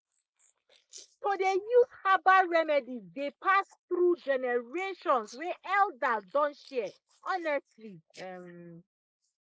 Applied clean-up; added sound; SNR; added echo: neural mask model Resemble Enhance denoiser.